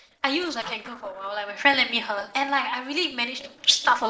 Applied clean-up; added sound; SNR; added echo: neural separator model SepFormer DNS4.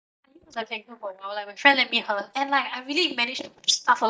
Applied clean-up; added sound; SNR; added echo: neural mask model DeepFilterNet 3.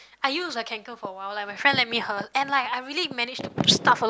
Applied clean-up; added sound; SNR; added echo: none; none; none; none.